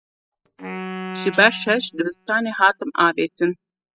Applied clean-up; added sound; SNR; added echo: classical method spectral subtraction.